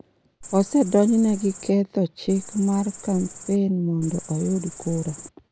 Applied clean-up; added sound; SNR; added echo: none; Cricket; 16 dB; none.